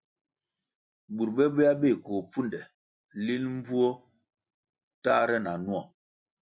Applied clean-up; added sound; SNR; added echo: none; none; none; none.